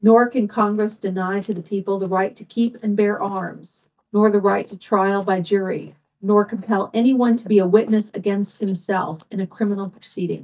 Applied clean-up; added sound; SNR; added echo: neural mask model DeepFilterNet 3.